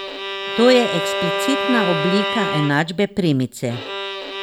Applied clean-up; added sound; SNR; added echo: none; Bowed string instrument; 4 dB; none.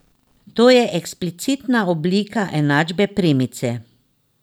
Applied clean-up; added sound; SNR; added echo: none; none; none; none.